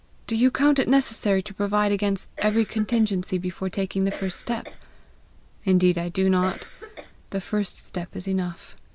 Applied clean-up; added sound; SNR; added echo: none; Cough; 14 dB; none.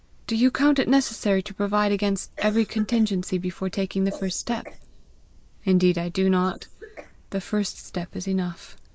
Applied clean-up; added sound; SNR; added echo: neural mask model Resemble Enhance denoiser.